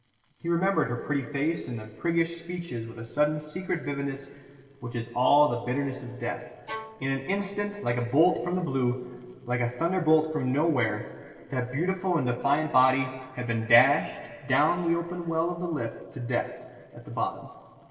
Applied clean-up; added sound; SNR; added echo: neural separator model SepFormer DNS4.